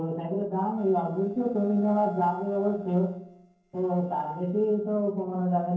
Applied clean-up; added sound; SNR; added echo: neural separator model SepFormer DNS4.